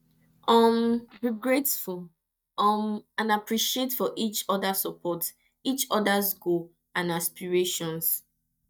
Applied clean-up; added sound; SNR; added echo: neural mask model DeepFilterNet 3.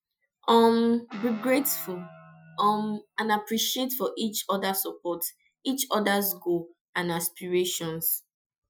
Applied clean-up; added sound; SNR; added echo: classical method Wiener filter.